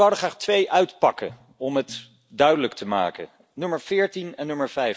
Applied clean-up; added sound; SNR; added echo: none; none; none; none.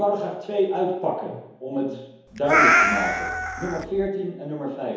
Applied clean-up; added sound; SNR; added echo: none; Meow; -5 dB; reverberation time 1.0 s.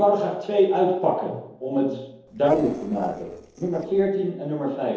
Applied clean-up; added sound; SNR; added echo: neural separator model SepFormer DNS4.